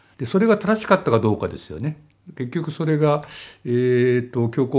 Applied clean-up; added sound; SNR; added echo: none; none; none; none.